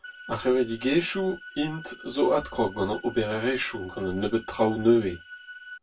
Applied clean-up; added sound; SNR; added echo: none; Organ; 8 dB; reverberation time 0.1 s.